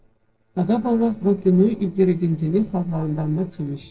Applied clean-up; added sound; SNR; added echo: neural separator model SepFormer DNS4.